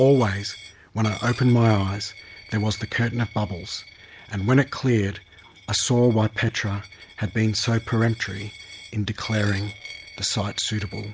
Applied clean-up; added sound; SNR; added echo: none; Coin (dropping); 19 dB; none.